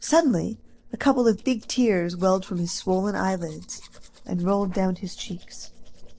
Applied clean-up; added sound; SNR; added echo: neural separator model SepFormer DNS4.